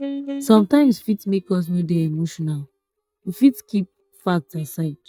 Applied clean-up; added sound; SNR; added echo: neural mask model DeepFilterNet 3.